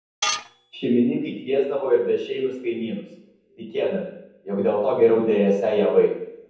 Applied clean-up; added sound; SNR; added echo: none; Tools; 6 dB; reverberation time 0.9 s.